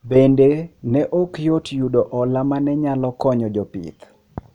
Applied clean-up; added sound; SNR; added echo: none; none; none; none.